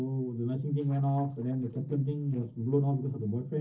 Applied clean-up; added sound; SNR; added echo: neural separator model SepFormer DNS4.